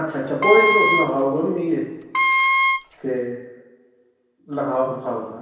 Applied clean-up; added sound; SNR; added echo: none; Wind instrument, woodwind instrument; -3 dB; reverberation time 0.9 s.